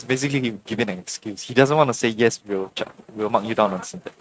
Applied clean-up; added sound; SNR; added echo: neural mask model RNNoise.